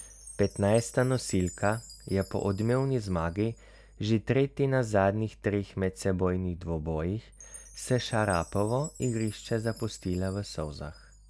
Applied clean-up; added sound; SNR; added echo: none; Chime; 20 dB; none.